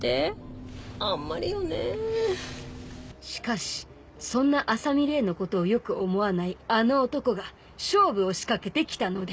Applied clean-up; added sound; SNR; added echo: none; none; none; none.